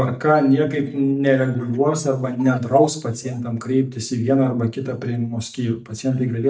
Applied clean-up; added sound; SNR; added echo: neural mask model DeepFilterNet 3.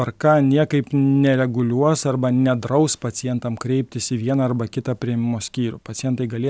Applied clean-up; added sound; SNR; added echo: none; none; none; none.